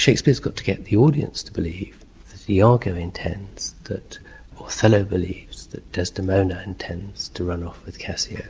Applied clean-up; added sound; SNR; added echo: none; none; none; none.